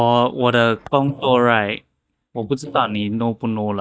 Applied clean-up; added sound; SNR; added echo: neural mask model DeepFilterNet 3.